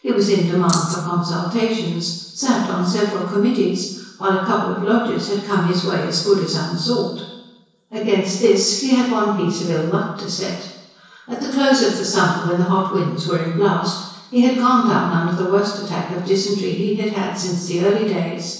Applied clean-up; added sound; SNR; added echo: neural separator model SepFormer DNS4.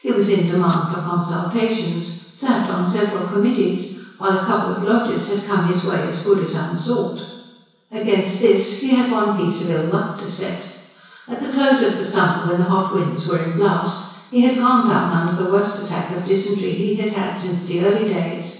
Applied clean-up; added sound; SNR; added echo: none; Rattle (instrument); 2 dB; reverberation time 1.1 s.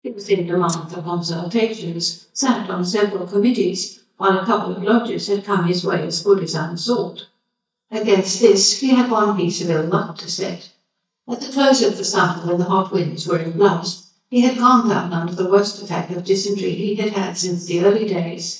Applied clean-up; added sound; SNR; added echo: neural mask model DeepFilterNet 3.